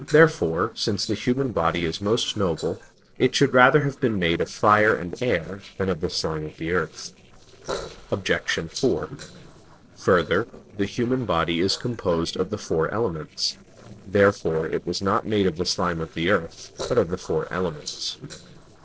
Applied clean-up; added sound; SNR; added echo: neural separator model SepFormer DNS4.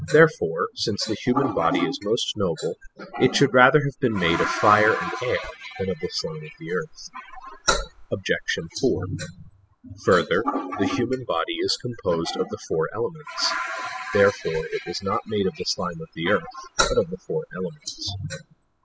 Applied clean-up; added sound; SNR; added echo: classical method spectral subtraction.